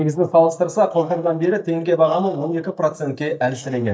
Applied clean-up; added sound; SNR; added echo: neural mask model DeepFilterNet 3.